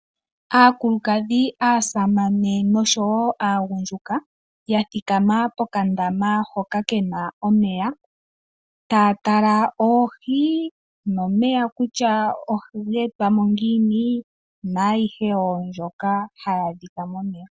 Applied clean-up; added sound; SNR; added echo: none; none; none; none.